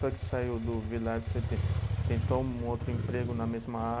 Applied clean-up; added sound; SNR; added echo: none; Motorcycle; -1 dB; none.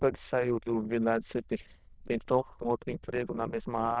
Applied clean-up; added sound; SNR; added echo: neural diffusion model UNIVERSE++.